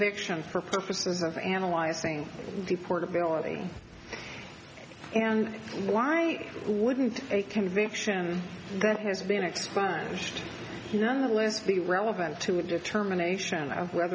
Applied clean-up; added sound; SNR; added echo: none; none; none; none.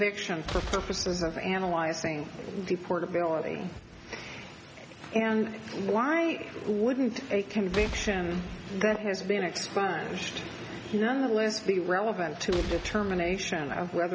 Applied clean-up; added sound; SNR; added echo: none; Boom; 9 dB; none.